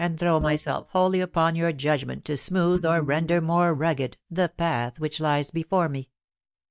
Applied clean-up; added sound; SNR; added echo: neural mask model DeepFilterNet 3.